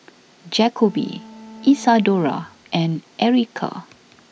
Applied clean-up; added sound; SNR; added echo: none; Bowed string instrument; 19 dB; none.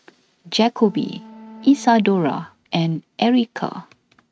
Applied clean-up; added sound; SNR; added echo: neural mask model RNNoise.